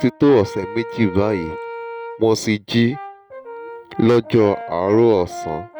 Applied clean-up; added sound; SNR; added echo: none; Brass instrument; 14 dB; none.